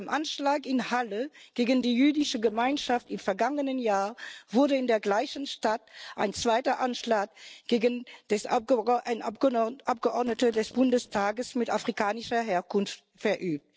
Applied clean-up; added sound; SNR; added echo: neural separator model SepFormer DNS4.